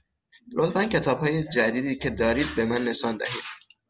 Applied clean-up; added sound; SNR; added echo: none; none; none; none.